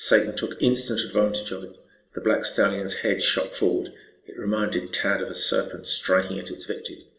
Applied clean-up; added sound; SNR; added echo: none; none; none; reverberation time 0.6 s.